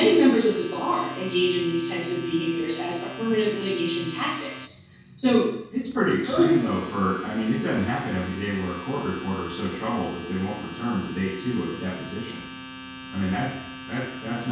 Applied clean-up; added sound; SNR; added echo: none; Domestic sounds, home sounds; 14 dB; reverberation time 0.6 s.